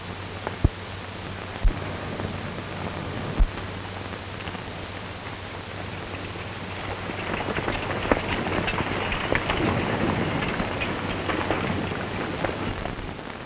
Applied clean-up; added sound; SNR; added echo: none; none; none; none.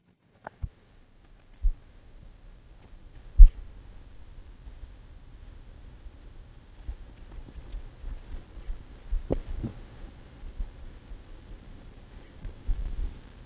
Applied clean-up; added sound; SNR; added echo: neural mask model DeepFilterNet 3.